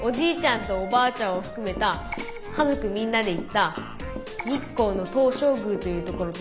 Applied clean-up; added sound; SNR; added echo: none; Walk, footsteps / Run + Livestock, farm animals, working animals; 14 dB; none.